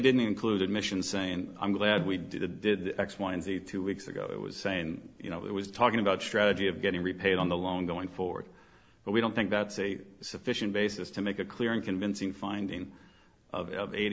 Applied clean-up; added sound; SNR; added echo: none; Snare drum; 14 dB; none.